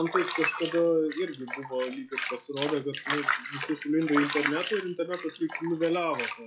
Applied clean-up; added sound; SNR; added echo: classical method log-MMSE.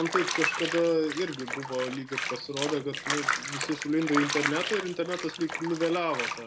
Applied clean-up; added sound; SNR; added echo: none; Bathtub (filling or washing); 4 dB; none.